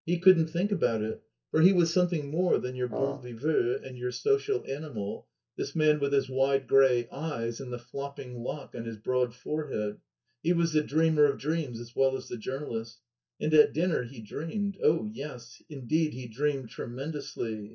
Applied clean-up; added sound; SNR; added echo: neural mask model DeepFilterNet 3.